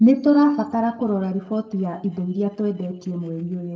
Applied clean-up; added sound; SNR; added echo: neural separator model SepFormer DNS4.